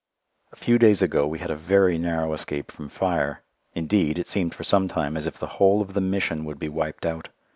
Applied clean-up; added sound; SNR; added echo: none; none; none; none.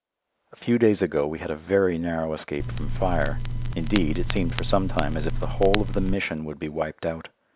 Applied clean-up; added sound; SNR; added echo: none; Crackle; -1 dB; none.